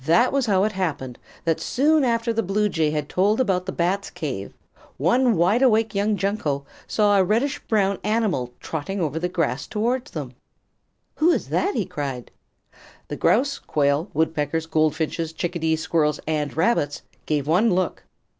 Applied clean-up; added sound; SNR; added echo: none; none; none; none.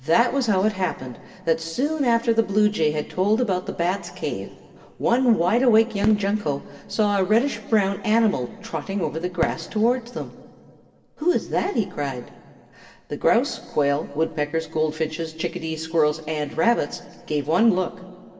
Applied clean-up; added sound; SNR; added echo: none; Fireworks; 17 dB; reverberation time 1.7 s.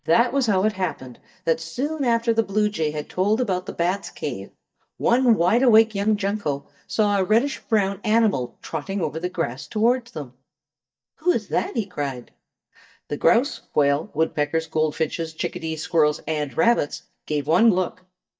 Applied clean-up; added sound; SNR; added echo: neural mask model DeepFilterNet 3.